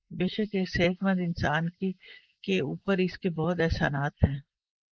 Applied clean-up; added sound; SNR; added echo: neural mask model Resemble Enhance denoiser.